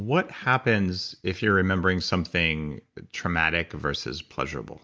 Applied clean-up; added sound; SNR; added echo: none; none; none; none.